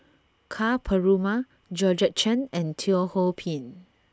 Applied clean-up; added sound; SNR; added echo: none; none; none; none.